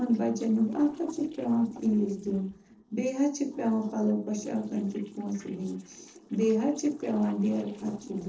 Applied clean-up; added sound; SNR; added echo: neural separator model SepFormer DNS4.